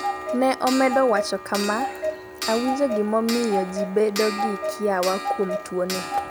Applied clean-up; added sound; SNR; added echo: none; Clock; 5 dB; none.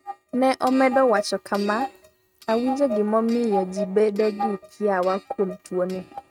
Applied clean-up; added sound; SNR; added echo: neural mask model RNNoise.